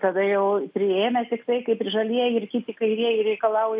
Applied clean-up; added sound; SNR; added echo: none; none; none; none.